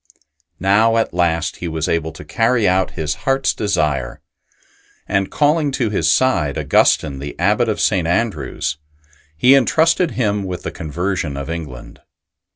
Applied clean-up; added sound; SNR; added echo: none; none; none; none.